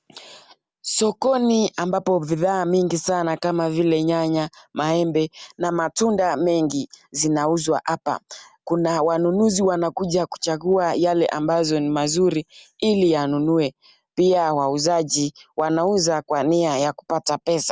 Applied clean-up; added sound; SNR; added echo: none; none; none; none.